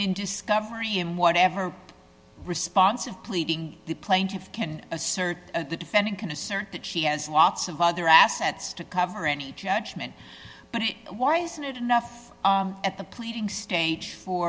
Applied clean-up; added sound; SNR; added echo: none; none; none; none.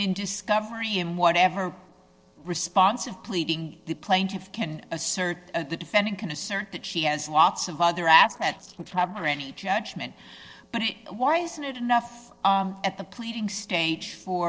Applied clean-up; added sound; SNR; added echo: neural separator model SepFormer DNS4.